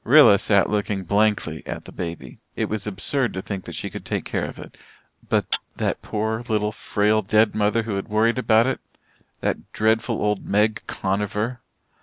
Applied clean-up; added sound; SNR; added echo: none; Tap / Glass; 12 dB; none.